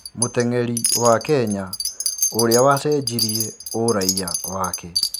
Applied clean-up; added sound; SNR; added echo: none; Wind chime; 4 dB; none.